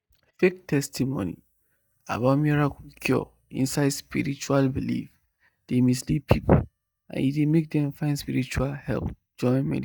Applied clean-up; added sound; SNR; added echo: neural mask model DeepFilterNet 3.